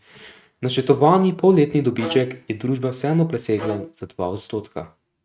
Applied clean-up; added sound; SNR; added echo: neural mask model RNNoise.